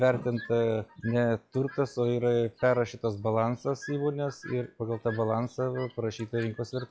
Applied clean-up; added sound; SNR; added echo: classical method log-MMSE.